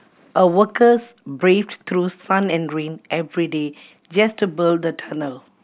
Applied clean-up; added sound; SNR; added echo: none; none; none; none.